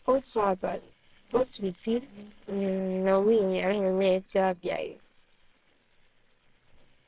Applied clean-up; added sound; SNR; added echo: neural separator model SepFormer WHAMR!.